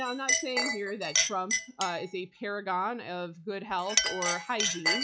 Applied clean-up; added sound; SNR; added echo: classical method log-MMSE.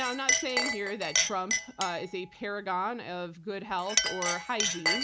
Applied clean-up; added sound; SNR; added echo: none; Chink, clink; -2 dB; none.